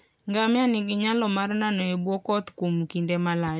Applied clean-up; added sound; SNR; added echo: none; none; none; none.